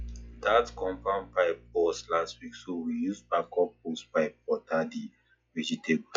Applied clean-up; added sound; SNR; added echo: classical method log-MMSE.